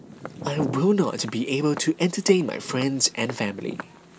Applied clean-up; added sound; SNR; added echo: none; Walk, footsteps; 14 dB; none.